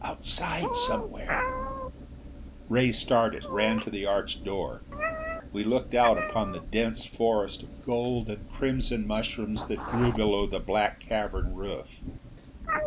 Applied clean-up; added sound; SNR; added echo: none; Meow; 6 dB; none.